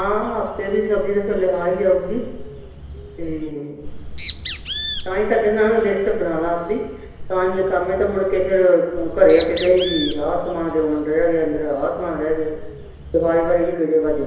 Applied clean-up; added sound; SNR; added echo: none; Bird; 10 dB; reverberation time 1.0 s.